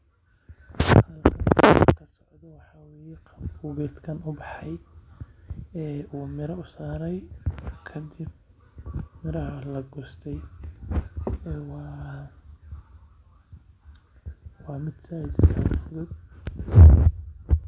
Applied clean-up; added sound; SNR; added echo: none; none; none; none.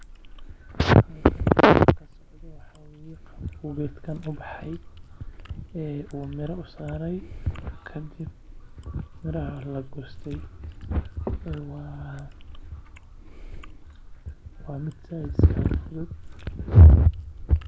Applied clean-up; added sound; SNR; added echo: none; Chewing, mastication; 18 dB; none.